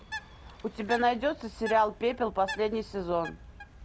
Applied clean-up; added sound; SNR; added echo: none; Bird; 13 dB; none.